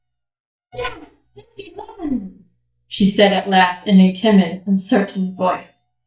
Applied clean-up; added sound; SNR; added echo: neural mask model DeepFilterNet 3.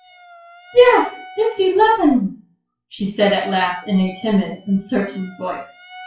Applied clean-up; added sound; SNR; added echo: classical method WPE with log-MMSE.